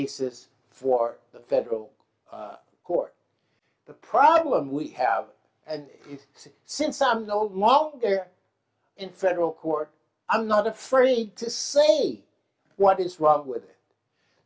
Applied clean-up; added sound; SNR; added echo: none; none; none; none.